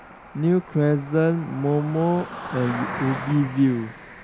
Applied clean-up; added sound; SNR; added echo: none; Cricket; 12 dB; none.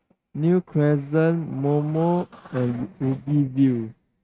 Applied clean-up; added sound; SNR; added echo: neural mask model RNNoise.